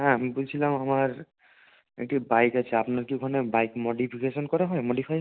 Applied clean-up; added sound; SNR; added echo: none; none; none; none.